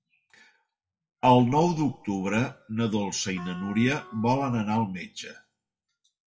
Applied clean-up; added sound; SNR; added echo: classical method WPE with log-MMSE.